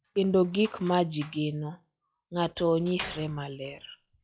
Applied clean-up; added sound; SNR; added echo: classical method log-MMSE.